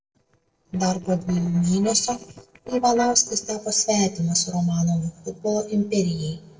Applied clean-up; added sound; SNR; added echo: neural separator model SepFormer DNS4.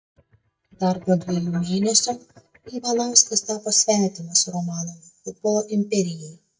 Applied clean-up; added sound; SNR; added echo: neural mask model DeepFilterNet 3.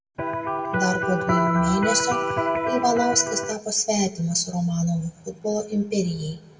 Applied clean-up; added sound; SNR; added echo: none; Electric guitar; 0 dB; reverberation time 0.7 s.